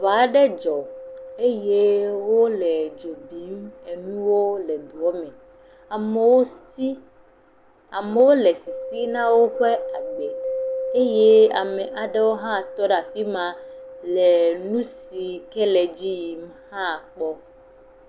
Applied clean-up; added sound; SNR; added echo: none; Mallet percussion; 13 dB; none.